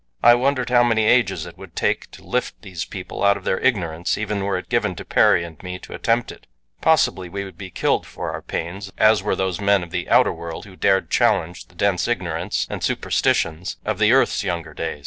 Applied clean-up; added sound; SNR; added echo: none; none; none; none.